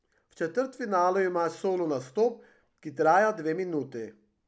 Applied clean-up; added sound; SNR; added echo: none; none; none; none.